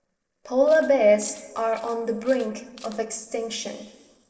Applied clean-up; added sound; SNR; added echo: neural separator model SepFormer DNS4.